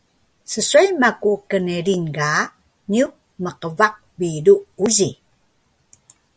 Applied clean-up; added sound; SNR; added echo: none; none; none; none.